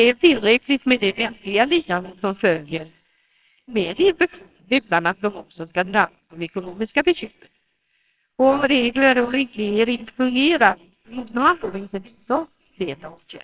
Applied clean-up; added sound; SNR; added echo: neural separator model SepFormer WHAMR!.